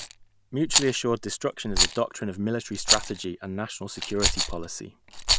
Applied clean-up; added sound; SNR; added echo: none; Rattle; -2 dB; none.